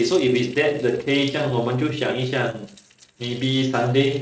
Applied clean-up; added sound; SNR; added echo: neural mask model RNNoise.